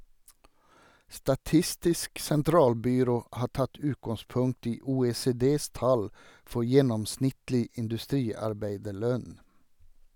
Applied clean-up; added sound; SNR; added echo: none; none; none; none.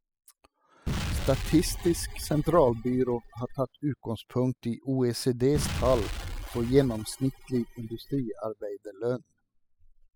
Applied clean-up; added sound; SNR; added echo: classical method spectral subtraction.